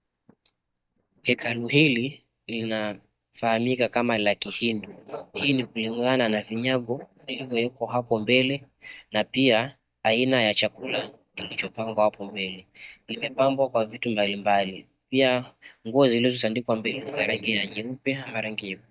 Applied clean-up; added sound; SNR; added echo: neural mask model DeepFilterNet 3.